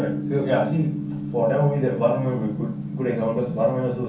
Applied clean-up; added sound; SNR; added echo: none; Gong; 6 dB; reverberation time 0.6 s.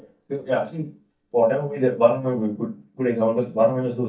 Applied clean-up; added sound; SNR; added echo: neural mask model DeepFilterNet 3.